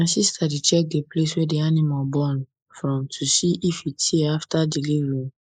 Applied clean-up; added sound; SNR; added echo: neural mask model Resemble Enhance denoiser.